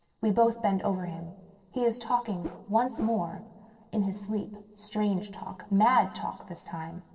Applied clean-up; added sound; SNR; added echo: neural separator model SepFormer DNS4.